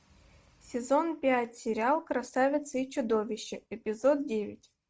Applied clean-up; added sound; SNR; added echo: none; none; none; none.